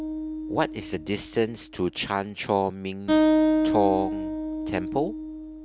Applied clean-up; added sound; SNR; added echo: none; Acoustic guitar; -1 dB; none.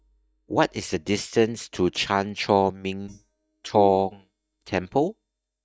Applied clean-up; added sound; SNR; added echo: neural mask model DeepFilterNet 3.